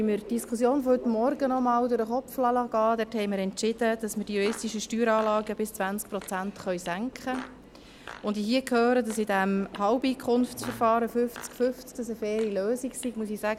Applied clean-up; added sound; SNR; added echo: none; Fart + Subway, metro, underground; 20 dB; none.